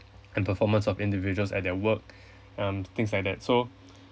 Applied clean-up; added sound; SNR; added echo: none; none; none; none.